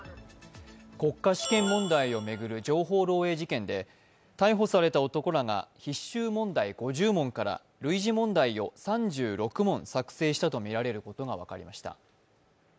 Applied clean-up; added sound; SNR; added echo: none; none; none; none.